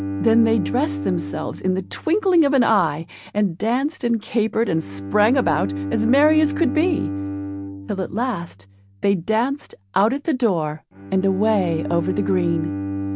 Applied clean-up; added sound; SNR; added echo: none; Bowed string instrument; 8 dB; none.